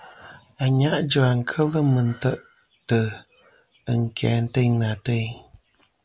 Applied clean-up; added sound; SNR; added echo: none; none; none; none.